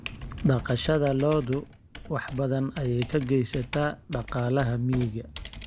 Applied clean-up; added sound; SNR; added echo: none; Computer keyboard; 14 dB; none.